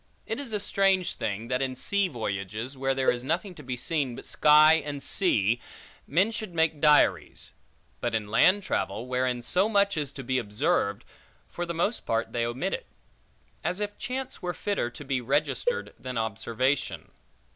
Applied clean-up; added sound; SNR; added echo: none; Cowbell; 6 dB; none.